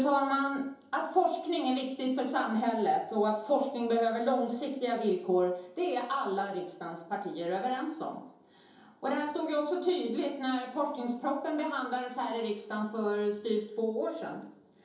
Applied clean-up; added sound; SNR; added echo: none; none; none; reverberation time 2.8 s.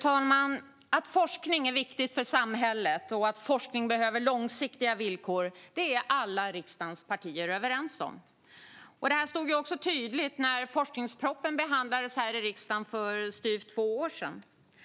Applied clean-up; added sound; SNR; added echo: none; none; none; none.